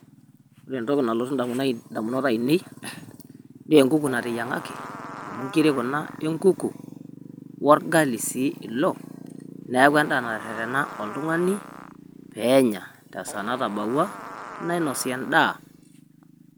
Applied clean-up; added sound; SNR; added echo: none; Fart; 15 dB; none.